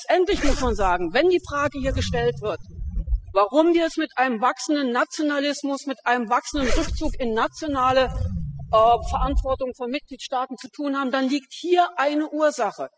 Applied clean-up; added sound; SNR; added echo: classical method spectral subtraction.